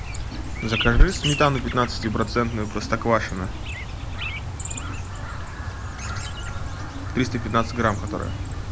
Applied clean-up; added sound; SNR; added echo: none; Chirp, tweet; 5 dB; none.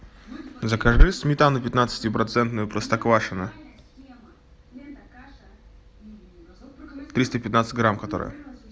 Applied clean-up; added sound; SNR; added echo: none; none; none; none.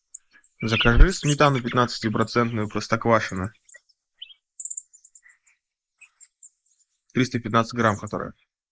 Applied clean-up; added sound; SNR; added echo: neural mask model Resemble Enhance denoiser.